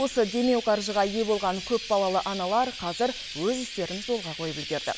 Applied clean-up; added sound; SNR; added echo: none; Chirp, tweet; 11 dB; none.